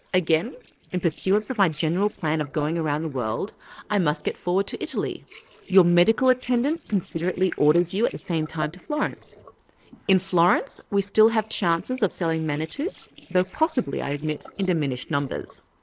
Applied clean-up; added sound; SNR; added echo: neural separator model SepFormer DNS4.